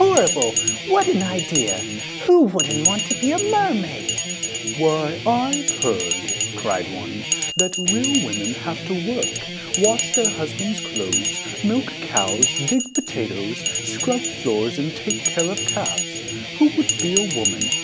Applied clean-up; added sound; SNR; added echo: none; Bell + Guitar; 2 dB; none.